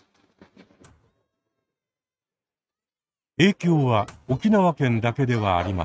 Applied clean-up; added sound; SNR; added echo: neural mask model RNNoise.